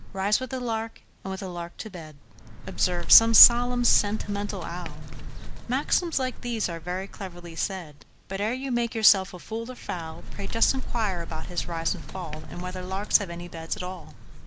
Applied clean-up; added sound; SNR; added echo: none; Bird; 1 dB; none.